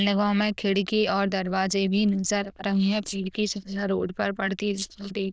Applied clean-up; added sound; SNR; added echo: neural diffusion model UNIVERSE++.